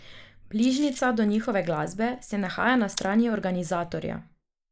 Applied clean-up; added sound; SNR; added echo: neural mask model Resemble Enhance denoiser.